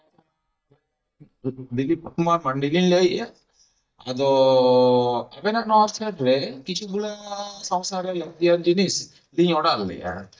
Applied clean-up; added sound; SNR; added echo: neural mask model DeepFilterNet 3.